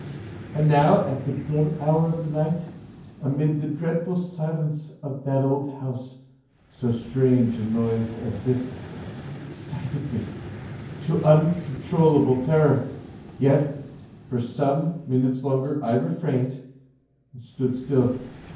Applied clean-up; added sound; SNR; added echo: none; Vehicle; 16 dB; reverberation time 0.9 s.